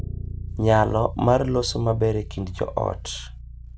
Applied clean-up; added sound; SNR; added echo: none; Bass guitar; 10 dB; none.